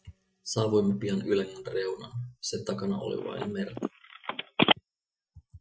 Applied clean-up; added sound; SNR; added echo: classical method Wiener filter.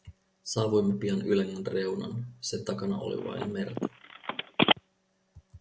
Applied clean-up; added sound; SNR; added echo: none; Telephone; 0 dB; none.